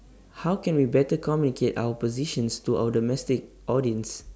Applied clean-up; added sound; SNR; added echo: none; none; none; none.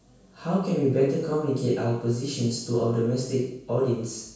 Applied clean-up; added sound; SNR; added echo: none; none; none; reverberation time 0.7 s.